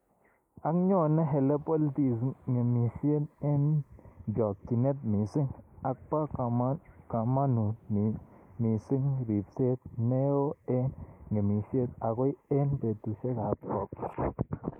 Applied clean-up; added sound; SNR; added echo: neural mask model Resemble Enhance denoiser.